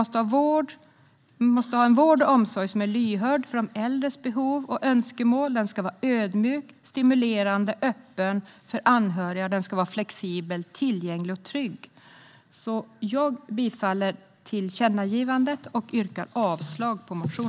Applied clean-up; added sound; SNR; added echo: none; none; none; none.